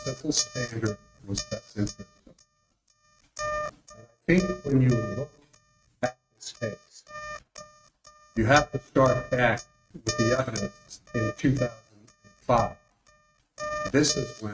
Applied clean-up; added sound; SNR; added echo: neural mask model RNNoise.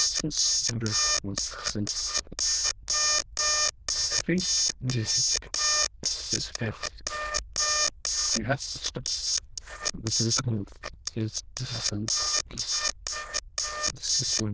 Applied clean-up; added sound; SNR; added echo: neural diffusion model UNIVERSE++.